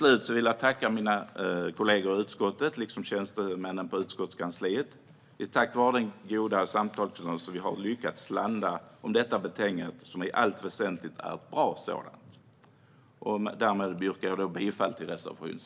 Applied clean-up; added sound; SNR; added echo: none; none; none; none.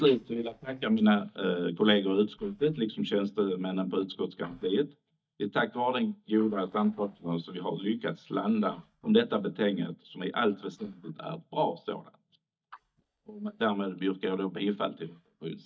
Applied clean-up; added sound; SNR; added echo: neural mask model DeepFilterNet 3.